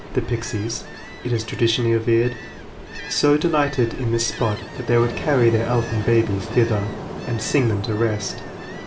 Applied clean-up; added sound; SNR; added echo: none; Ocean; 10 dB; reverberation time 0.3 s.